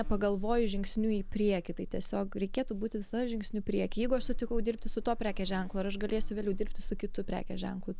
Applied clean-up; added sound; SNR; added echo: none; Buzz; 2 dB; none.